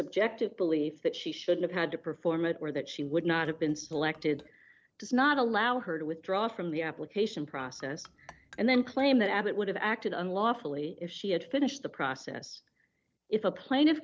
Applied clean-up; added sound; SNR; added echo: neural separator model SepFormer DNS4.